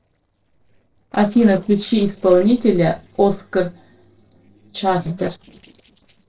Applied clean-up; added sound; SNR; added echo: neural separator model SepFormer DNS4.